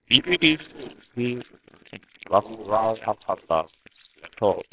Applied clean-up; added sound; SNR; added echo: neural separator model SepFormer WHAMR!.